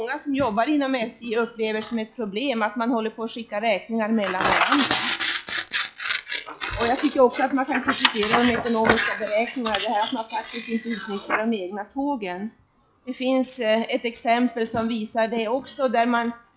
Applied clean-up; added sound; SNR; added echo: classical method log-MMSE.